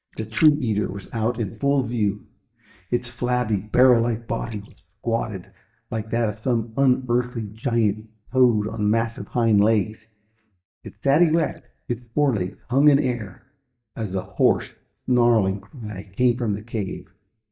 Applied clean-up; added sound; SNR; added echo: neural mask model DeepFilterNet 3.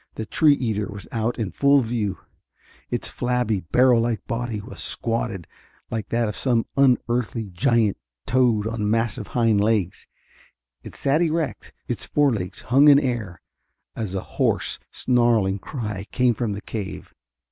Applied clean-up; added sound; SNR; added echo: none; none; none; none.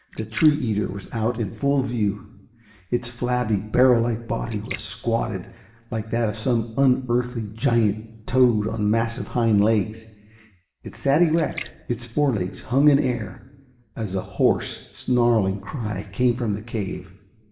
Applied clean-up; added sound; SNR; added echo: none; Splash, splatter; 20 dB; reverberation time 1.1 s.